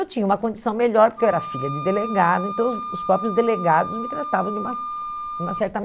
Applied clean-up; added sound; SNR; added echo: none; Wind instrument, woodwind instrument; 9 dB; none.